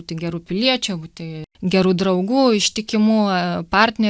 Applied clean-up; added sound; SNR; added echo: none; none; none; none.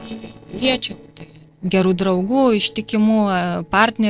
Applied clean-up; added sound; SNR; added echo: neural separator model SepFormer DNS4.